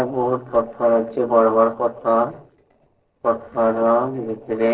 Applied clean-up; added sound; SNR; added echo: neural separator model SepFormer DNS4.